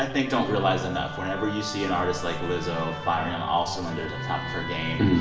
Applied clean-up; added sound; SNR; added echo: none; Musical instrument; 8 dB; reverberation time 0.9 s.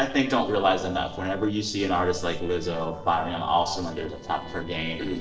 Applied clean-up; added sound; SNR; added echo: neural separator model SepFormer DNS4.